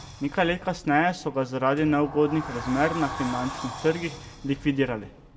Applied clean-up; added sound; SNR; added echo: none; Sliding door; 12 dB; reverberation time 2.3 s.